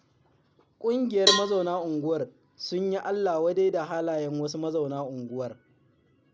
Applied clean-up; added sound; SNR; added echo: none; Cowbell; 1 dB; none.